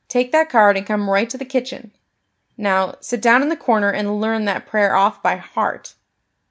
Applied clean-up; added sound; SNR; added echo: none; none; none; none.